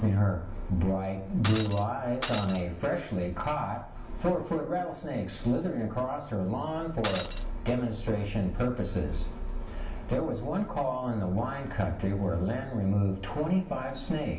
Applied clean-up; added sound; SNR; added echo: none; Shatter; 8 dB; reverberation time 0.9 s.